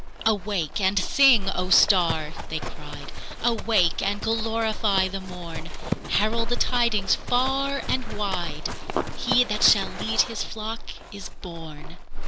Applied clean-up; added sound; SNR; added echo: none; Livestock, farm animals, working animals; 1 dB; none.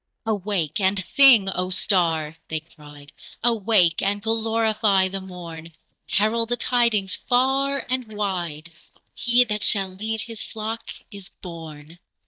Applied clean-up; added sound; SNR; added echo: neural mask model DeepFilterNet 3.